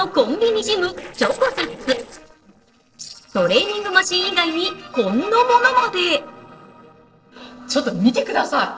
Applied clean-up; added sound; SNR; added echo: neural separator model SepFormer DNS4.